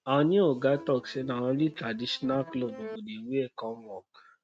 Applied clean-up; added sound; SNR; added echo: neural mask model RNNoise.